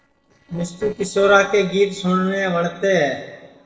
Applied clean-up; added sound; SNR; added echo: neural separator model SepFormer DNS4.